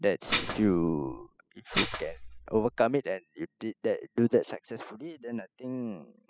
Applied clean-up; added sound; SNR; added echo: classical method spectral subtraction.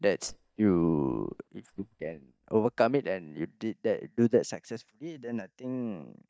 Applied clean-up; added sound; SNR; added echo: neural mask model DeepFilterNet 3.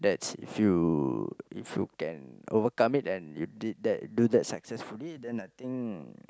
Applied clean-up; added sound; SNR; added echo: none; none; none; none.